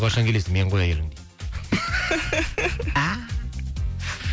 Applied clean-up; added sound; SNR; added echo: none; none; none; none.